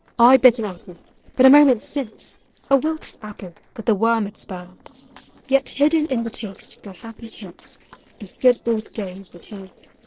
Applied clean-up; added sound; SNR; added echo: neural separator model SepFormer DNS4.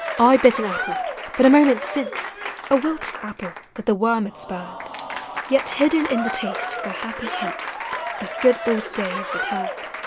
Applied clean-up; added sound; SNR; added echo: none; Applause / Crowd; 7 dB; none.